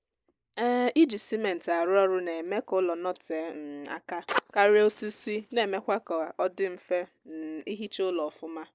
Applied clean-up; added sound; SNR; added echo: neural mask model Resemble Enhance denoiser.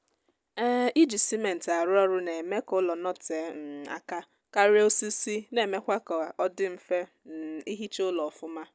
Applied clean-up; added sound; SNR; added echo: none; none; none; none.